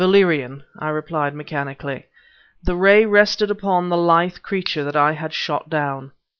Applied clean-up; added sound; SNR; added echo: neural mask model Resemble Enhance denoiser.